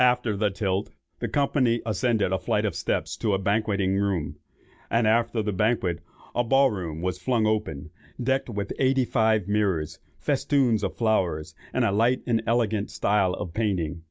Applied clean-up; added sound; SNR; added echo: none; none; none; none.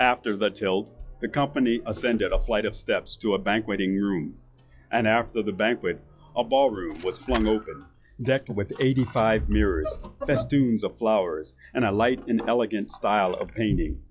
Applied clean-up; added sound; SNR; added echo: classical method log-MMSE.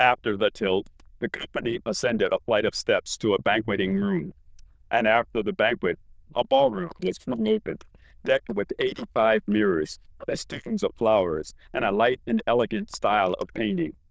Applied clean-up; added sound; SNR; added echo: neural diffusion model UNIVERSE++.